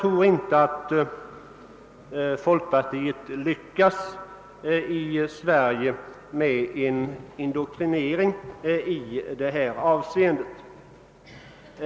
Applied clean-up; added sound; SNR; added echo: none; none; none; none.